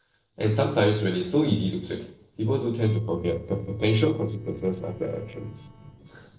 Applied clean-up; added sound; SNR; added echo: neural separator model SepFormer DNS4.